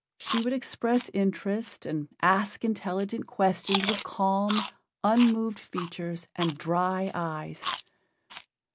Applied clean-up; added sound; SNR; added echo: none; Chewing, mastication; 7 dB; none.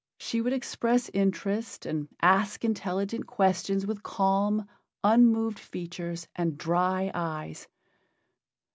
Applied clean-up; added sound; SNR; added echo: none; none; none; none.